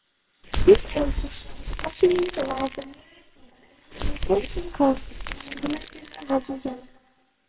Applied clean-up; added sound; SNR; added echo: neural separator model SepFormer WHAMR!.